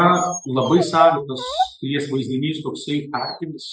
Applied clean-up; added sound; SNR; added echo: classical method Wiener filter.